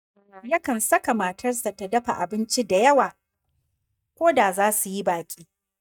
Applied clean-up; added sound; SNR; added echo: neural mask model DeepFilterNet 3.